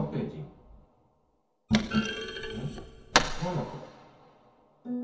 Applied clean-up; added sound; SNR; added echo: none; Thump, thud; 0 dB; reverberation time 0.6 s.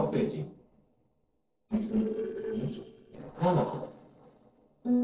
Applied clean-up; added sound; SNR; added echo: neural separator model SepFormer DNS4.